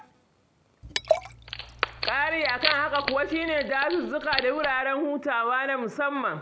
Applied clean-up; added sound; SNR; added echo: none; Liquid + Wood; 4 dB; none.